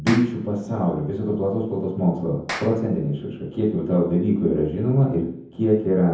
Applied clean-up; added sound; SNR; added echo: none; Clapping; 16 dB; reverberation time 0.7 s.